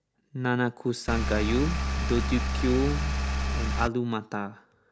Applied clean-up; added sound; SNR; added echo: none; Engine; -2 dB; none.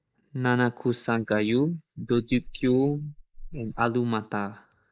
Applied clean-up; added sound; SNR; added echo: neural mask model Resemble Enhance denoiser.